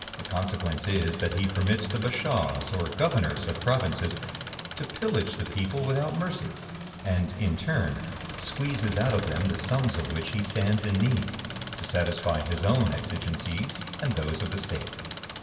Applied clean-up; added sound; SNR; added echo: none; Engine; 10 dB; reverberation time 2.6 s.